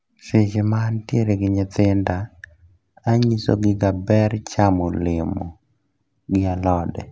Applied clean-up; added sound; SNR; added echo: none; none; none; none.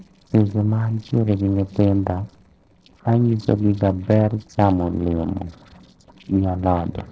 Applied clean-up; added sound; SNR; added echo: neural separator model SepFormer DNS4.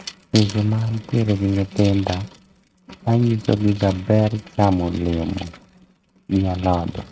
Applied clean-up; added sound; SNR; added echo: neural mask model RNNoise.